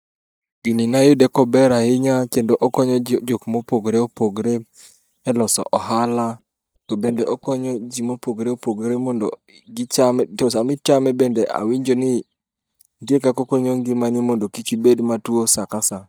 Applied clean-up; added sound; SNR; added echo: neural mask model DeepFilterNet 3.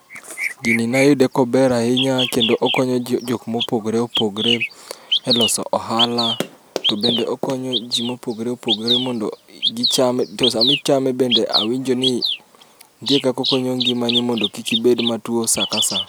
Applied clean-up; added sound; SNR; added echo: none; Run + Bird vocalization, bird call, bird song; 4 dB; none.